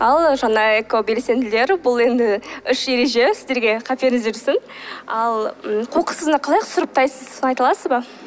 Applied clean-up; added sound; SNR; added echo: none; none; none; none.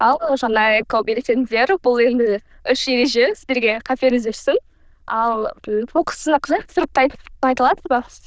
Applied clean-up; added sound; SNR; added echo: neural diffusion model UNIVERSE++.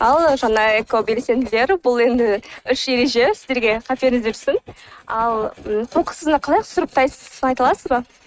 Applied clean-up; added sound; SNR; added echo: neural mask model RNNoise.